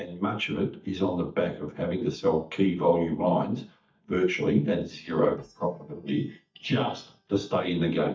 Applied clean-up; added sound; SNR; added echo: neural mask model DeepFilterNet 3.